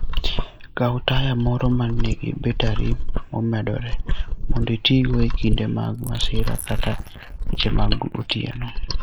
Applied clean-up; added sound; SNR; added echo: neural mask model Resemble Enhance denoiser.